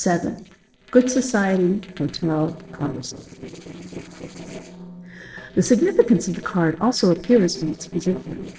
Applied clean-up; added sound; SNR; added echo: neural separator model SepFormer DNS4.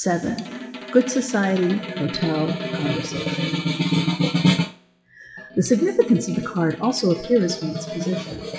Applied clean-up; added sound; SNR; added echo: classical method WPE with log-MMSE.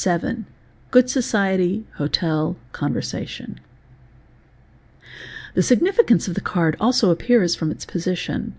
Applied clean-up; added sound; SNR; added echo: none; none; none; none.